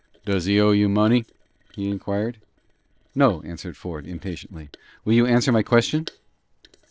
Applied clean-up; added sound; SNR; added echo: neural separator model SepFormer DNS4.